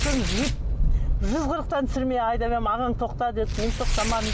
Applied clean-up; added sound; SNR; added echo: none; Tearing; 13 dB; none.